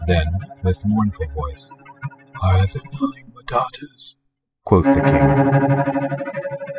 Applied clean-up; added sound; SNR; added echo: classical method spectral subtraction.